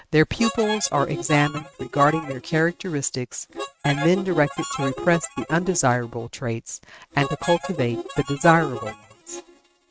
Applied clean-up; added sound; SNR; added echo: neural mask model RNNoise.